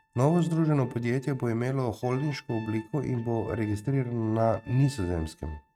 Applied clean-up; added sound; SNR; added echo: neural mask model RNNoise.